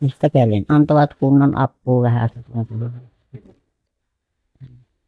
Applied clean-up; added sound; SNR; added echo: neural mask model DeepFilterNet 3.